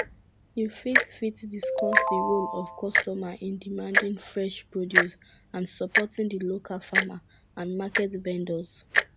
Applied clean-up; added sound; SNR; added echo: none; Ringtone + Tick-tock; -2 dB; none.